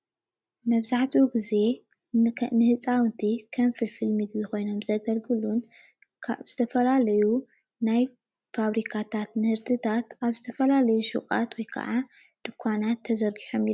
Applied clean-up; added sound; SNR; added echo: none; none; none; none.